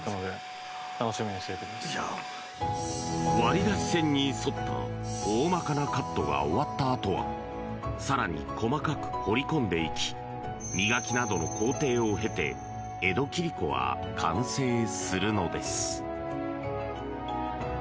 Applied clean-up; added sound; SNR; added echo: none; Organ; 12 dB; none.